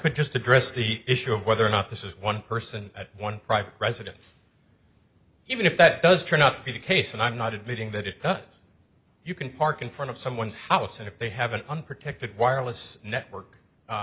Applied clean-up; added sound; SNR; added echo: none; none; none; none.